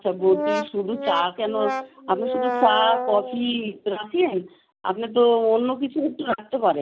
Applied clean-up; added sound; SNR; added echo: none; Brass instrument; 5 dB; none.